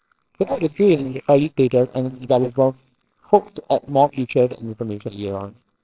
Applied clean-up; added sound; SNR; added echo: neural separator model SepFormer WHAMR!.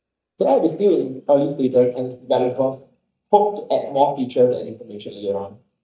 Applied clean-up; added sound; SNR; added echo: neural mask model DeepFilterNet 3.